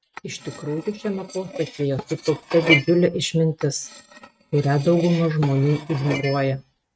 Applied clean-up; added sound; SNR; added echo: neural mask model RNNoise.